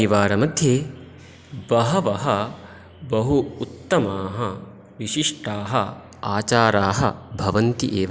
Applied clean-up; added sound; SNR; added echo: none; none; none; none.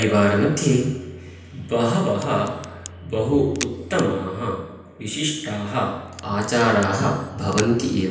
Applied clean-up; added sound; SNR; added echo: none; Crack; 19 dB; reverberation time 0.9 s.